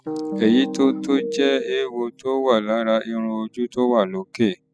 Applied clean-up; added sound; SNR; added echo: classical method spectral subtraction.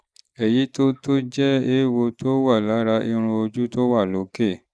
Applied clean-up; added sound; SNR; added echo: neural mask model Resemble Enhance denoiser.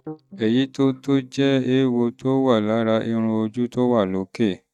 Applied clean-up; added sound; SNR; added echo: neural mask model DeepFilterNet 3.